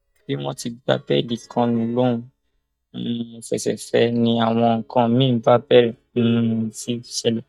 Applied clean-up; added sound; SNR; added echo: neural mask model DeepFilterNet 3.